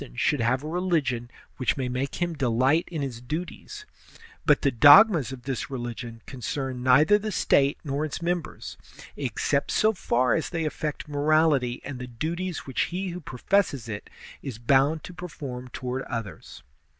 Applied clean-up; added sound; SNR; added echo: none; none; none; none.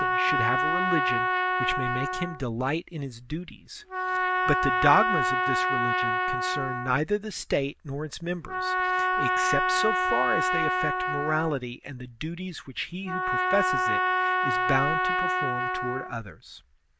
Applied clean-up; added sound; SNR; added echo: none; Trumpet; -4 dB; none.